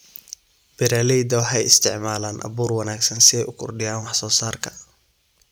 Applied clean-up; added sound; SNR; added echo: none; none; none; none.